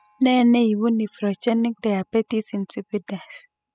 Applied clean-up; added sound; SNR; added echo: classical method spectral subtraction.